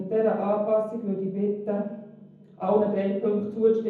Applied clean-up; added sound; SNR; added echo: none; none; none; reverberation time 0.9 s.